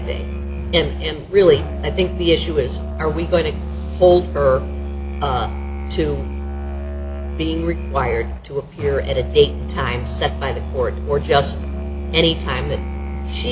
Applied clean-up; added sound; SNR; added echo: none; Musical instrument; 5 dB; none.